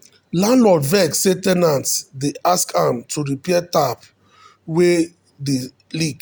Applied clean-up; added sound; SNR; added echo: none; none; none; none.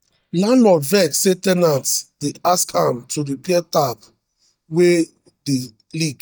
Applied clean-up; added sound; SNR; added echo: neural mask model DeepFilterNet 3.